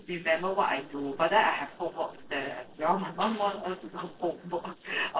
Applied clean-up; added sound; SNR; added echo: neural separator model SepFormer DNS4.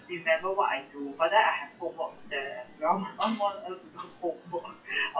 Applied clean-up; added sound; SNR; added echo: classical method WPE with log-MMSE.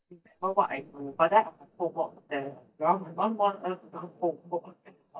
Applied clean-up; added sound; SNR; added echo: neural mask model DeepFilterNet 3.